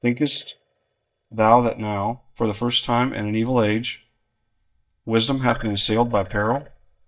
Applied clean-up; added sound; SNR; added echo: neural mask model DeepFilterNet 3.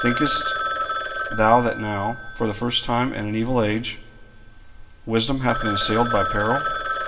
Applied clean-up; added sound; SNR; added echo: none; Telephone; 6 dB; reverberation time 1.0 s.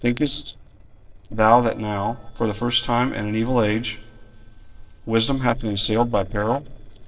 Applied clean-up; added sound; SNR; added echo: neural separator model SepFormer DNS4.